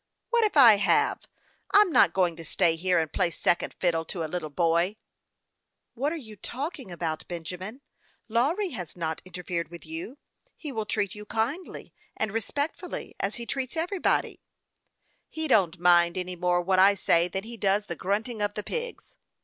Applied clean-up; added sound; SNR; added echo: none; none; none; none.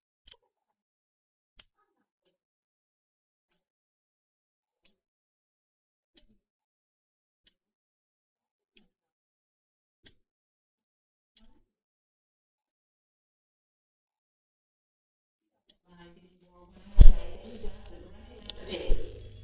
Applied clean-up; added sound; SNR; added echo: neural mask model DeepFilterNet 3.